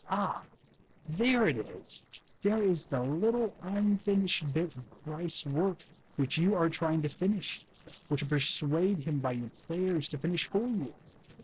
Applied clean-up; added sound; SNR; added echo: neural separator model SepFormer DNS4.